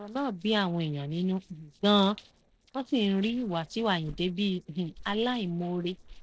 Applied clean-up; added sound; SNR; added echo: neural separator model SepFormer DNS4.